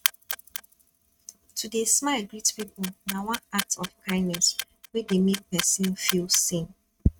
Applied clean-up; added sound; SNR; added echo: neural mask model RNNoise.